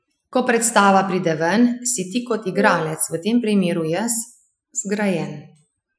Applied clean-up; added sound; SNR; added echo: classical method Wiener filter.